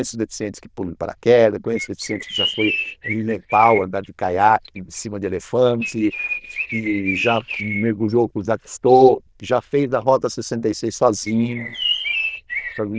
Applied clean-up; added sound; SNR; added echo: neural diffusion model UNIVERSE++.